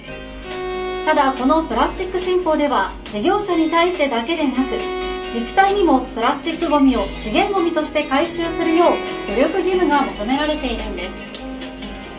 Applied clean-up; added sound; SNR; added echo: none; Bowed string instrument; 13 dB; reverberation time 0.3 s.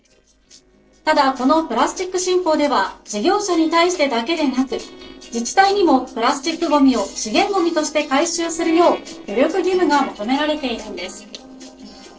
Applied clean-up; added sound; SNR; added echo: neural separator model SepFormer DNS4.